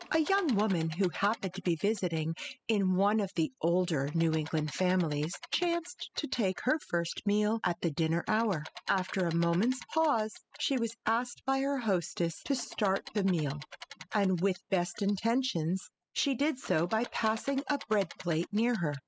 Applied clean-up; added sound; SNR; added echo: classical method spectral subtraction.